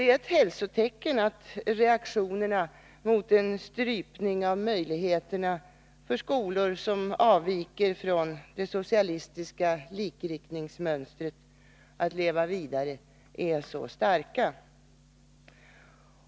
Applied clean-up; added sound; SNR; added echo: none; none; none; none.